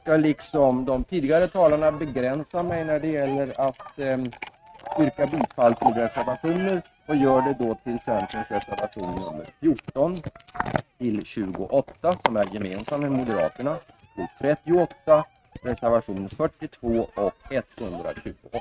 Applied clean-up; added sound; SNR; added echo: neural mask model RNNoise.